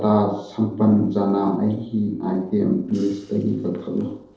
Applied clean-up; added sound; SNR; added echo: neural separator model SepFormer DNS4.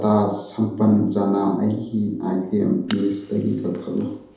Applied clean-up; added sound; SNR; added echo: none; Fire; 17 dB; reverberation time 2.2 s.